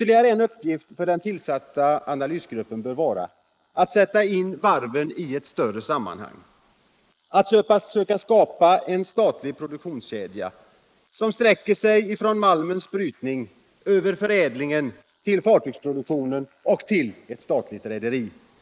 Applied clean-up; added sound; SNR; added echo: neural mask model Resemble Enhance denoiser.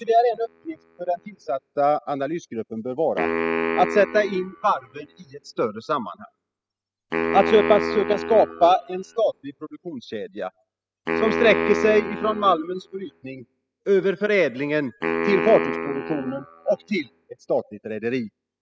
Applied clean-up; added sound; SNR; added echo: classical method spectral subtraction.